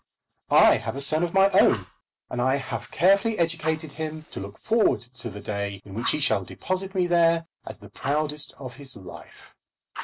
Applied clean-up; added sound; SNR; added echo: none; Fire; 19 dB; none.